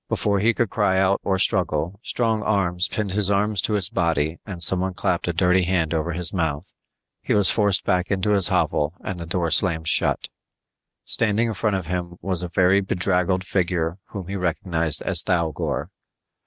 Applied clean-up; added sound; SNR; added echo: none; none; none; none.